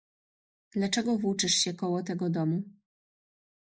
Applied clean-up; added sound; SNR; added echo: neural mask model Resemble Enhance denoiser.